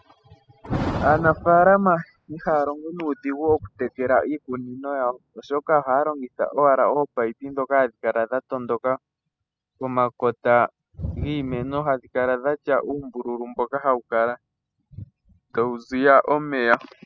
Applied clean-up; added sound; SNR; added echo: classical method spectral subtraction.